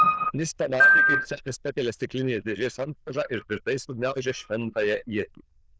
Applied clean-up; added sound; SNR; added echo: neural diffusion model UNIVERSE++.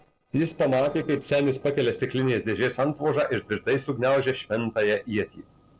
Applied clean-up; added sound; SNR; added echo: neural separator model SepFormer DNS4.